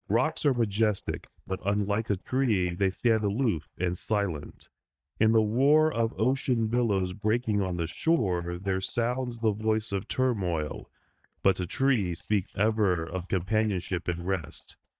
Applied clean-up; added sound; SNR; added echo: neural mask model DeepFilterNet 3.